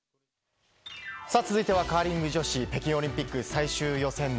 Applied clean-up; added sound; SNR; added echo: none; none; none; none.